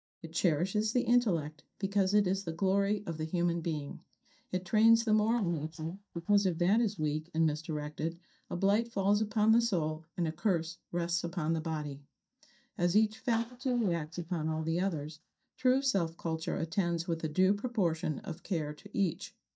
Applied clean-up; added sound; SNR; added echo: neural mask model DeepFilterNet 3.